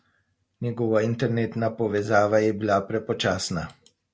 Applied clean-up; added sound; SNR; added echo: none; none; none; none.